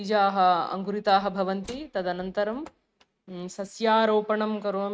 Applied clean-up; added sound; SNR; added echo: neural mask model RNNoise.